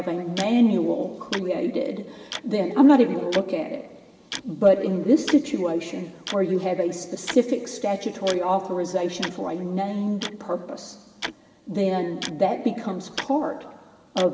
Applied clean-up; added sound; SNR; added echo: none; Tick-tock; 16 dB; reverberation time 2.4 s.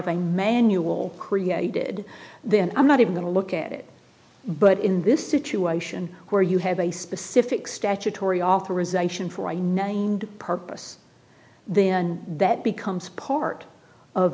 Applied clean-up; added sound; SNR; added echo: none; none; none; none.